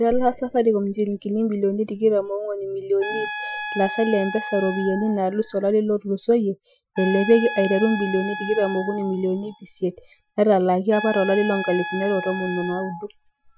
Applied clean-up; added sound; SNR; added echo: classical method Wiener filter.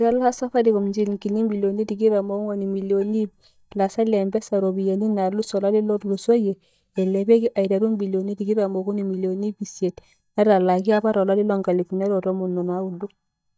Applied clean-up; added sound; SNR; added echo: neural mask model DeepFilterNet 3.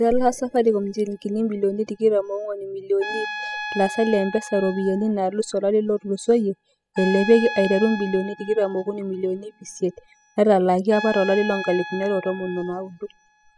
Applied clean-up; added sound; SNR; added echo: classical method spectral subtraction.